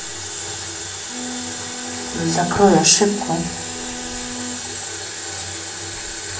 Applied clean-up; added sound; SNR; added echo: none; Bowed string instrument; 12 dB; reverberation time 0.3 s.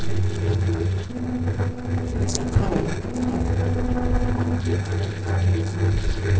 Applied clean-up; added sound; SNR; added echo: neural separator model SepFormer DNS4.